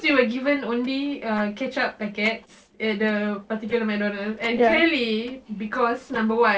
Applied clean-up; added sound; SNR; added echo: neural separator model SepFormer DNS4.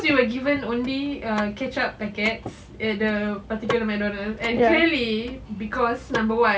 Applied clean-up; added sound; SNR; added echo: none; Mechanisms / Car; 15 dB; none.